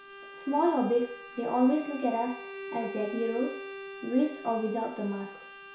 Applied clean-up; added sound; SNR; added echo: none; Bowed string instrument; 13 dB; reverberation time 0.6 s.